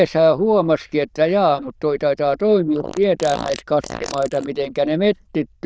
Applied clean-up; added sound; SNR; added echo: neural diffusion model UNIVERSE++.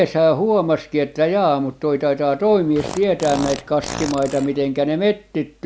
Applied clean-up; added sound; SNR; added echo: none; Fart; 12 dB; none.